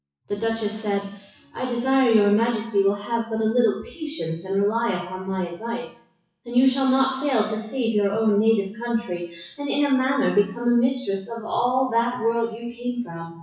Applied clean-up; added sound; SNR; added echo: classical method WPE with log-MMSE.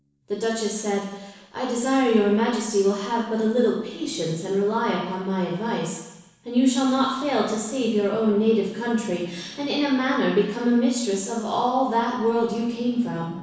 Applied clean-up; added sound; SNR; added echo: neural separator model SepFormer DNS4.